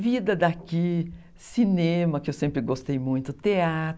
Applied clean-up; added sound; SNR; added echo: none; none; none; none.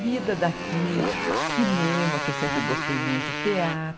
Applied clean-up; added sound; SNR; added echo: none; Motorcycle; 1 dB; none.